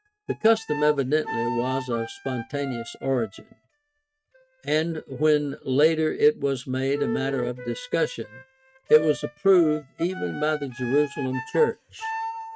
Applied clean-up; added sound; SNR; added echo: neural mask model RNNoise.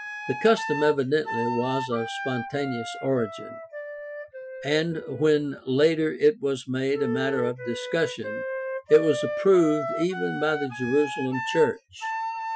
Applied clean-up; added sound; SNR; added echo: classical method Wiener filter.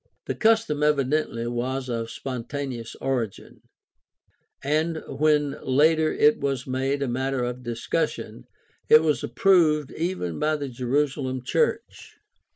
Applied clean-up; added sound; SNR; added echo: none; none; none; none.